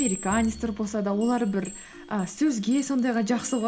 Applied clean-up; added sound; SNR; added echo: none; Chime; 14 dB; none.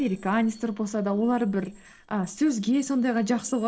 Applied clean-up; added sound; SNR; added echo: neural separator model SepFormer DNS4.